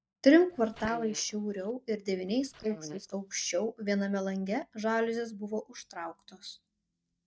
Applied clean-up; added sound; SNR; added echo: neural mask model DeepFilterNet 3.